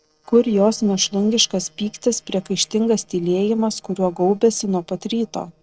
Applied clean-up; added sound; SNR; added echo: neural separator model SepFormer DNS4.